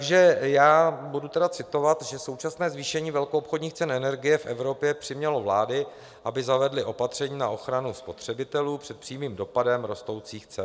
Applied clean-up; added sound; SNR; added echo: none; none; none; none.